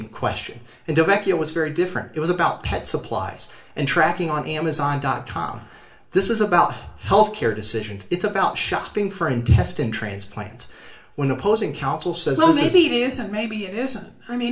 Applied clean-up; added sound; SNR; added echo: none; none; none; reverberation time 0.3 s.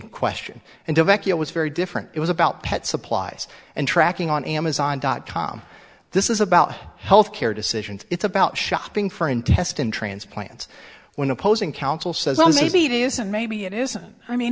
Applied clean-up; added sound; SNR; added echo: none; none; none; none.